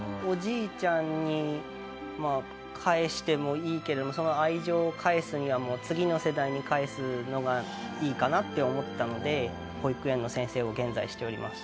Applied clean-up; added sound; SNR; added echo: none; none; none; none.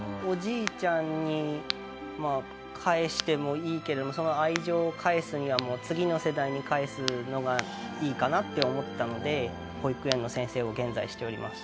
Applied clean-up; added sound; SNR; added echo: none; Crack; 12 dB; none.